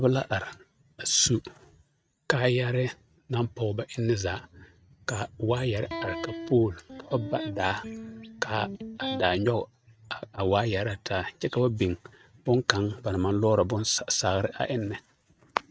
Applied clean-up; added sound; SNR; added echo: neural mask model RNNoise.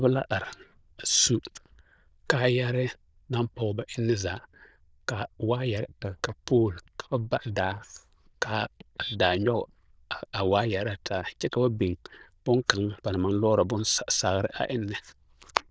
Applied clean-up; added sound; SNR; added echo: neural diffusion model UNIVERSE++.